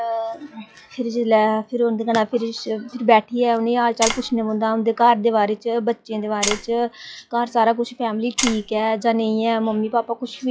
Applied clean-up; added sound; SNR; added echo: classical method log-MMSE.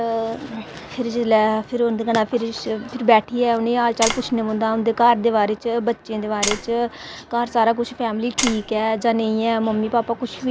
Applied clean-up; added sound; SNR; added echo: none; Tap; 5 dB; none.